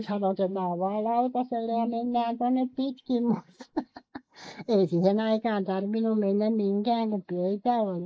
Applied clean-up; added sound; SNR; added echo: neural mask model Resemble Enhance denoiser.